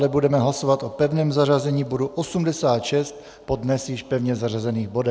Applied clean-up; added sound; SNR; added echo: none; none; none; none.